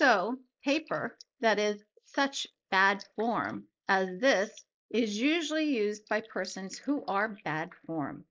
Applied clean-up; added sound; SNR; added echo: neural mask model Resemble Enhance denoiser.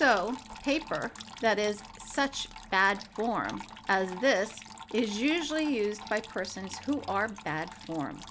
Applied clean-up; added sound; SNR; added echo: none; Trickle, dribble / Water tap, faucet; 15 dB; none.